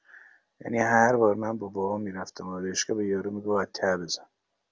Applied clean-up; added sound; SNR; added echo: none; none; none; none.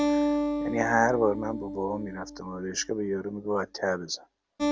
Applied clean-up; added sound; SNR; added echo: none; Acoustic guitar; 2 dB; none.